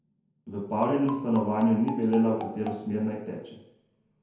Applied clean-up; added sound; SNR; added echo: none; Marimba, xylophone; 12 dB; reverberation time 0.9 s.